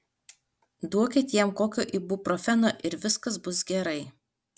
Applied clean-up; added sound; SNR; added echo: none; none; none; none.